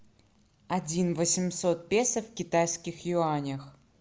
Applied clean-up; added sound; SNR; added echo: none; none; none; none.